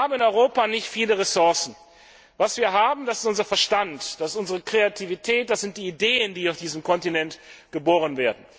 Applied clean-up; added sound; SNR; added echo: none; none; none; none.